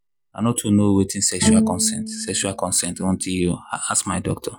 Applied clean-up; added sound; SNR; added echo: none; Bowed string instrument; 3 dB; none.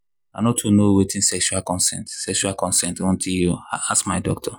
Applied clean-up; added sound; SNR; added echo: none; none; none; none.